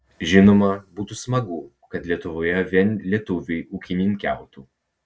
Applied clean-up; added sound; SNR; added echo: none; none; none; none.